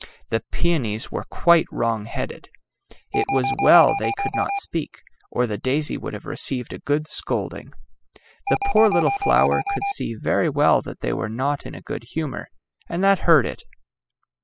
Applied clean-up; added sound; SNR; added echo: classical method spectral subtraction.